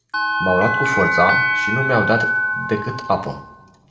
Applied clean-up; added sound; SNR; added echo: none; Bell; -1 dB; reverberation time 1.0 s.